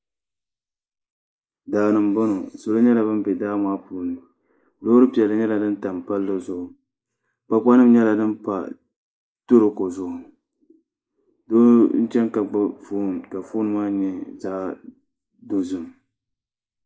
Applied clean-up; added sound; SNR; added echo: neural mask model Resemble Enhance denoiser.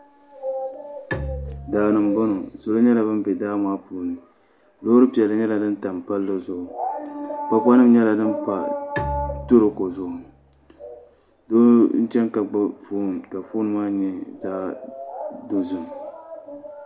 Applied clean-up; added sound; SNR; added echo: none; Bowed string instrument; 14 dB; none.